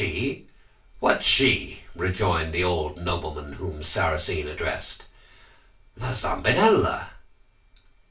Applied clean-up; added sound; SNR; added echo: none; none; none; reverberation time 0.3 s.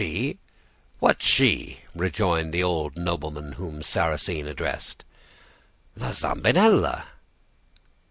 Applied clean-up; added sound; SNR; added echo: none; none; none; none.